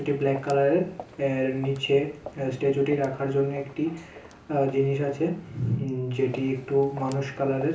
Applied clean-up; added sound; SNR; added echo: none; Walk, footsteps; 20 dB; reverberation time 0.8 s.